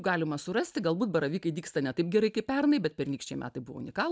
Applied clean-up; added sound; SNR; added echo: none; none; none; none.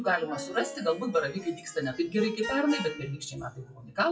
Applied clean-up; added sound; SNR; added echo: classical method WPE with log-MMSE.